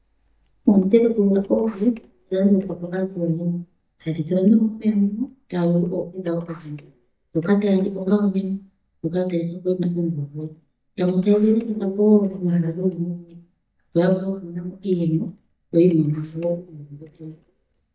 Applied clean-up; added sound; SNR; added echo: neural mask model DeepFilterNet 3.